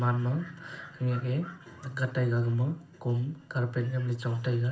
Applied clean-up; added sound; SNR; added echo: none; none; none; reverberation time 0.4 s.